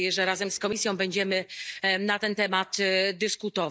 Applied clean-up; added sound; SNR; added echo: neural mask model DeepFilterNet 3.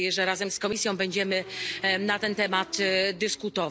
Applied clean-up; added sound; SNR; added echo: none; Motorcycle / Engine; 20 dB; none.